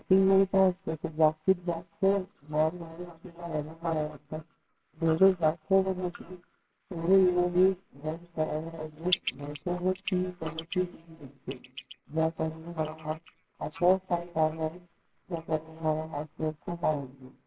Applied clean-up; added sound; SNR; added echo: neural separator model SepFormer WHAMR!.